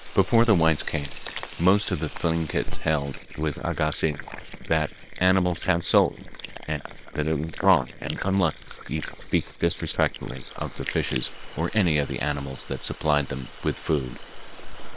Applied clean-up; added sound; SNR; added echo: neural separator model SepFormer WHAM!.